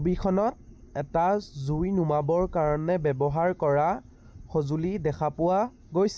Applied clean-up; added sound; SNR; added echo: none; none; none; none.